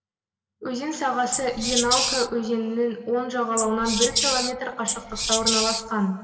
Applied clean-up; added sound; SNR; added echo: none; Wild animals; 0 dB; reverberation time 1.9 s.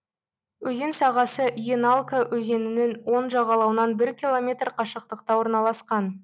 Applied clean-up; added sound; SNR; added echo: none; none; none; none.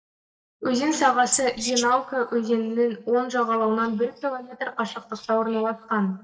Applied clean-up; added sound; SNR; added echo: neural mask model DeepFilterNet 3.